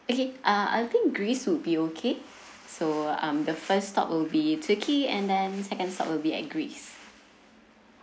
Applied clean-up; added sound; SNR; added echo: none; none; none; none.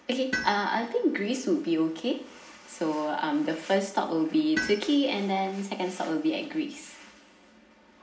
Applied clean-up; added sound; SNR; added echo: none; Tools; 13 dB; reverberation time 0.7 s.